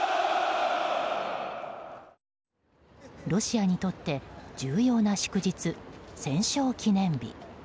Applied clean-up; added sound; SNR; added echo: none; none; none; none.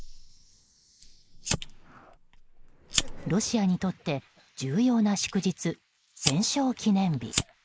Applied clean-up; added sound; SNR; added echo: neural mask model Resemble Enhance denoiser.